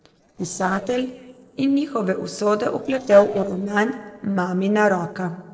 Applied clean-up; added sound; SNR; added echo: neural separator model SepFormer DNS4.